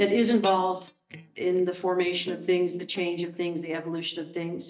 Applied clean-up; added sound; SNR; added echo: neural mask model DeepFilterNet 3.